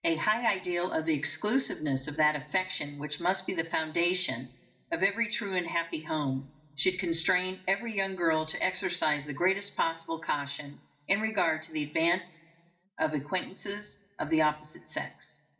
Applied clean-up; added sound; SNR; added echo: none; none; none; reverberation time 1.3 s.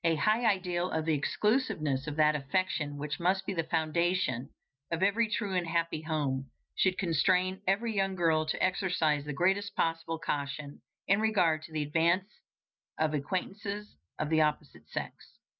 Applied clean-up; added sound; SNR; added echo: none; none; none; none.